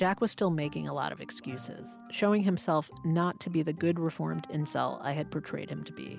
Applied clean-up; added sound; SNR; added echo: none; none; none; none.